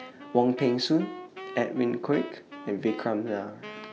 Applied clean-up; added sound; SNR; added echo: none; Wind instrument, woodwind instrument; 15 dB; none.